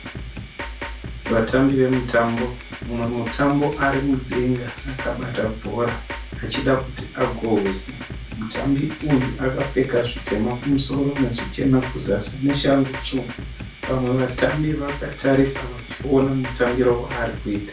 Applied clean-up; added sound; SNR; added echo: none; Drum kit; 10 dB; reverberation time 0.2 s.